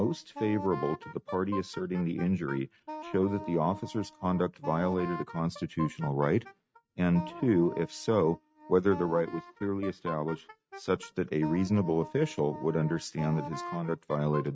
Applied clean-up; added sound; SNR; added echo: neural mask model RNNoise.